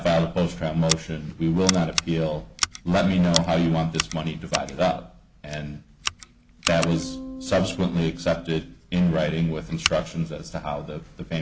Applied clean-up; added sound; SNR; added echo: none; Scissors + Electric guitar / Strum; 9 dB; none.